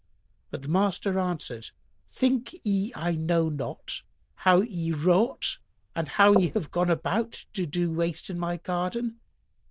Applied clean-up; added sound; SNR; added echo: neural diffusion model UNIVERSE++.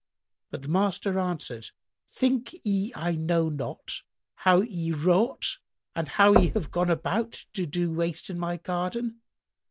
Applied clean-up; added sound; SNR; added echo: none; Knock / Wood; 4 dB; none.